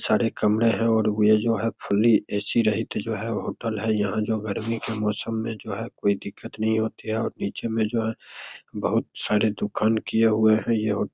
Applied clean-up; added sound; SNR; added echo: none; none; none; none.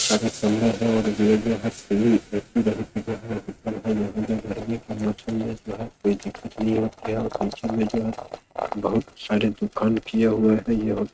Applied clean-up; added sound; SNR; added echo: neural mask model RNNoise.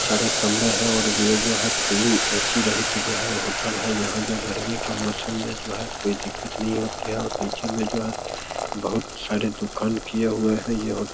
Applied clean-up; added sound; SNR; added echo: none; Boiling; 1 dB; none.